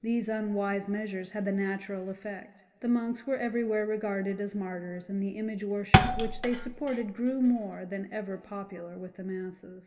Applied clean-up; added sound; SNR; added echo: none; Thump, thud; -2 dB; reverberation time 2.0 s.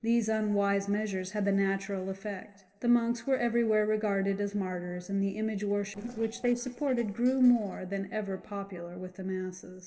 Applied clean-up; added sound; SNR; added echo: neural separator model SepFormer DNS4.